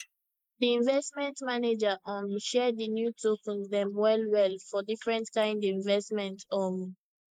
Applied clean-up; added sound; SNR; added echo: neural mask model Resemble Enhance denoiser.